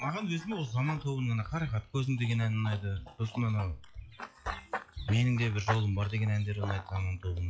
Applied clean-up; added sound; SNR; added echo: classical method log-MMSE.